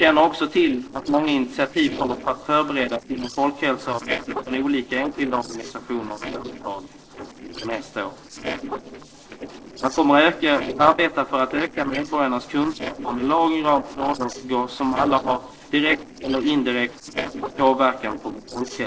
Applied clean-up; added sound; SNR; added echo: neural separator model SepFormer DNS4.